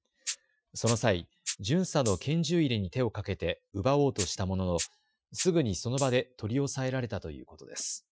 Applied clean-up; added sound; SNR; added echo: classical method Wiener filter.